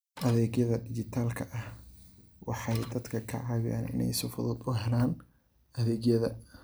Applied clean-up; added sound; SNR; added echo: none; Printer; 14 dB; none.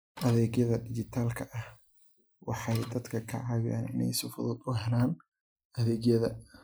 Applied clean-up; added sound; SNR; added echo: classical method Wiener filter.